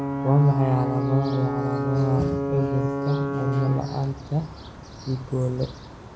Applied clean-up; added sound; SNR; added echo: none; Alarm / Ocean / Boat, Water vehicle; 4 dB; none.